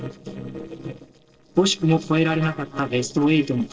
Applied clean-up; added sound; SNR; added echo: neural separator model SepFormer DNS4.